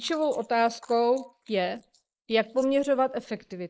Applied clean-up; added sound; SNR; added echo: neural mask model Resemble Enhance denoiser.